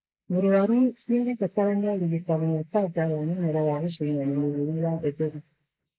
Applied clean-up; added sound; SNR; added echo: neural mask model Resemble Enhance denoiser.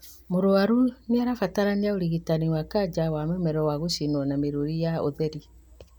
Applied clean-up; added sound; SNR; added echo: none; none; none; none.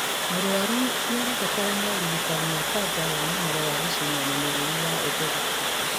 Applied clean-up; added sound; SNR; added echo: none; Water; -5 dB; none.